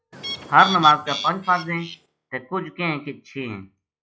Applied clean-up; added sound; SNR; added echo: classical method log-MMSE.